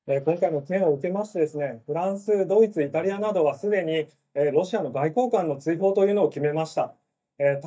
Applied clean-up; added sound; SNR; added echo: neural mask model DeepFilterNet 3.